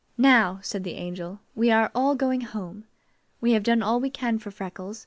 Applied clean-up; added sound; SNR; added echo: none; none; none; none.